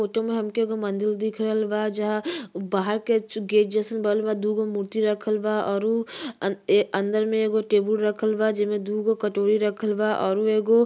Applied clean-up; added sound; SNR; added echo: none; none; none; none.